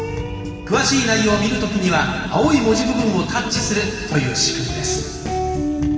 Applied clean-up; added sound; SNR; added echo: none; none; none; reverberation time 2.4 s.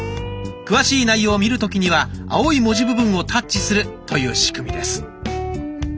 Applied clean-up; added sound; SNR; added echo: none; none; none; none.